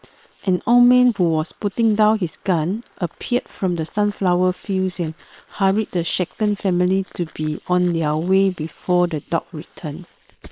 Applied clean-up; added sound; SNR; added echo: neural separator model SepFormer WHAM!.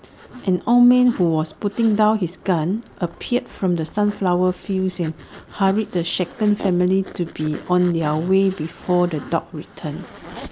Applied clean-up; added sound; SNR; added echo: none; Zipper (clothing); 20 dB; none.